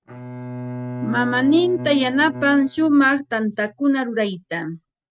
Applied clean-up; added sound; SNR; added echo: neural mask model RNNoise.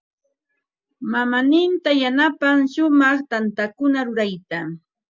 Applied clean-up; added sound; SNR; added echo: none; none; none; none.